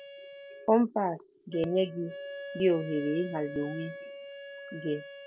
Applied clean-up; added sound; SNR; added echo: none; Wind instrument, woodwind instrument; 12 dB; none.